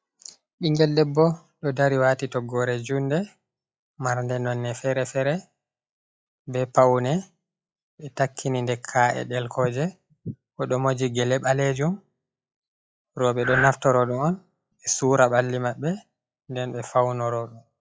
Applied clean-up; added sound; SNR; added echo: classical method log-MMSE.